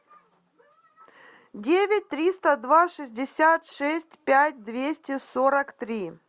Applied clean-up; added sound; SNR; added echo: none; none; none; none.